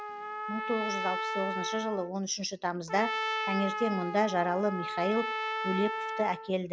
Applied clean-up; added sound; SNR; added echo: none; Trumpet; 3 dB; none.